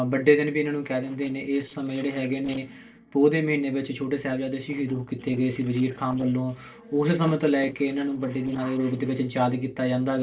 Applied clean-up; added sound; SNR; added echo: neural separator model SepFormer DNS4.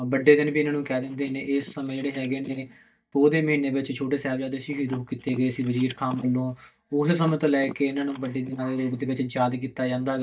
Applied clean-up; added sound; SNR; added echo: neural mask model DeepFilterNet 3.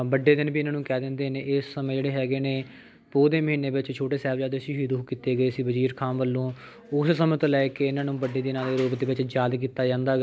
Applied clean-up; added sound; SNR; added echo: none; none; none; none.